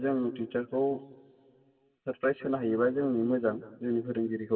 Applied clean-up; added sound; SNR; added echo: none; none; none; reverberation time 1.9 s.